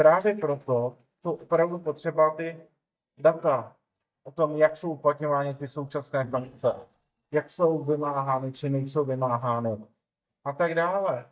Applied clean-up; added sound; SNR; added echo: neural mask model DeepFilterNet 3.